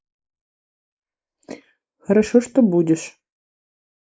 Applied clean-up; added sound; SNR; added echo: neural mask model Resemble Enhance denoiser.